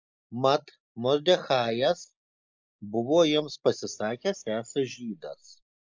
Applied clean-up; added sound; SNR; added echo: neural mask model Resemble Enhance denoiser.